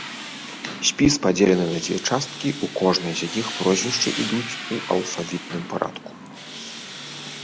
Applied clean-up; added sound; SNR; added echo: none; Tools; 10 dB; none.